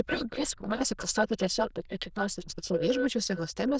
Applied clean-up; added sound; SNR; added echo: neural diffusion model UNIVERSE++.